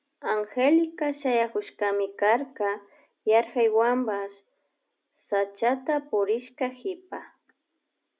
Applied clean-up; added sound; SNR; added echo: none; none; none; none.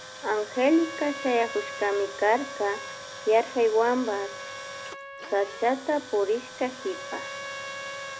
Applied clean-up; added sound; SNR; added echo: none; Trumpet + Tools; 11 dB; none.